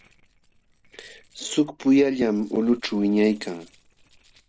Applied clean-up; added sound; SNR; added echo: neural separator model SepFormer DNS4.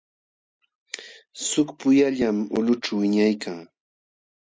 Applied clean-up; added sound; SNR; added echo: none; none; none; none.